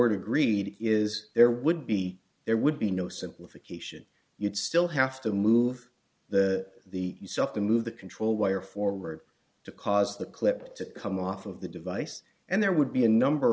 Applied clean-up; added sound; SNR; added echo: none; none; none; none.